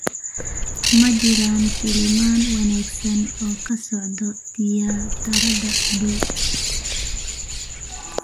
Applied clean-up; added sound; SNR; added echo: none; Bird; 3 dB; none.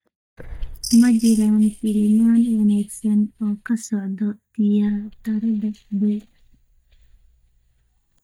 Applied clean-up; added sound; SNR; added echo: neural mask model DeepFilterNet 3.